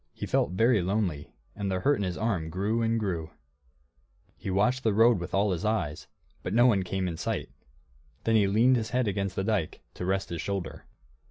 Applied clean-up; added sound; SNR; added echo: none; none; none; none.